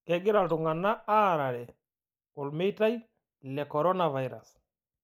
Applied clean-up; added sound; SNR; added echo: neural mask model DeepFilterNet 3.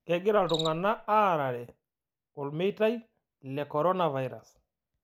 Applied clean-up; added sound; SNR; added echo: none; Cricket; 18 dB; none.